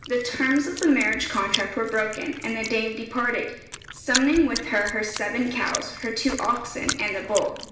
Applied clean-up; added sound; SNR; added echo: none; Chewing, mastication; 10 dB; reverberation time 0.7 s.